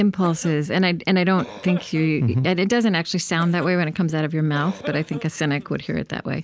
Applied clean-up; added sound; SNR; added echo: none; Cough; 19 dB; none.